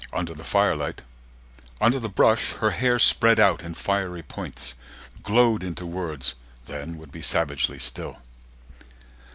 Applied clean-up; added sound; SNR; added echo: none; none; none; none.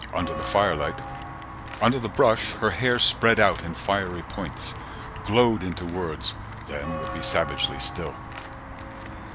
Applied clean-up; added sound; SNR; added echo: none; Walk, footsteps / Bell; 10 dB; none.